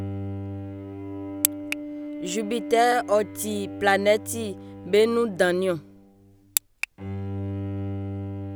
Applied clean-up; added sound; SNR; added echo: none; Bowed string instrument; 8 dB; none.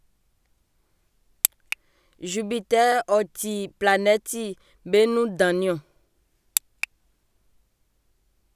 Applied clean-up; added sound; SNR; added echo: none; none; none; none.